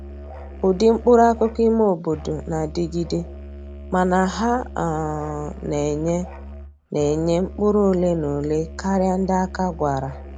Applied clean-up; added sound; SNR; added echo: none; Musical instrument; 14 dB; none.